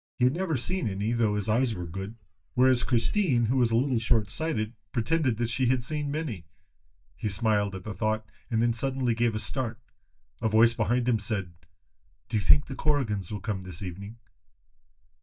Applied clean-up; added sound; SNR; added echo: neural mask model DeepFilterNet 3.